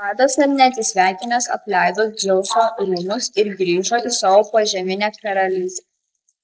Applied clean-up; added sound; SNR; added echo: neural mask model Resemble Enhance denoiser.